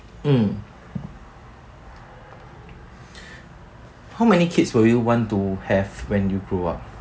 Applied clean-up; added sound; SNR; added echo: none; none; none; none.